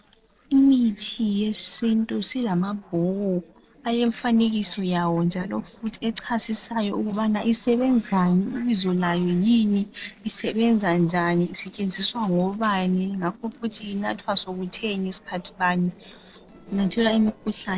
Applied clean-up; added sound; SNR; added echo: neural separator model SepFormer DNS4.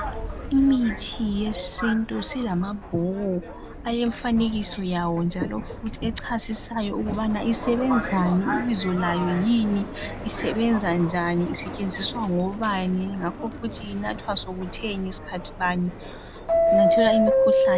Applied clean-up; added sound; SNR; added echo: none; Subway, metro, underground; 3 dB; none.